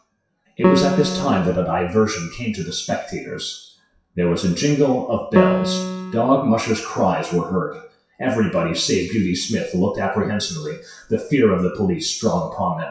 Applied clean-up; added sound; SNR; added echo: classical method WPE with log-MMSE.